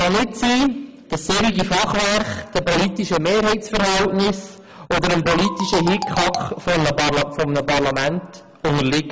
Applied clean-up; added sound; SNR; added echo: none; Marimba, xylophone; 9 dB; none.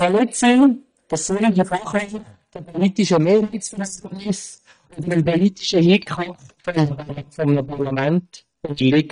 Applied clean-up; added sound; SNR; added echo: neural mask model DeepFilterNet 3.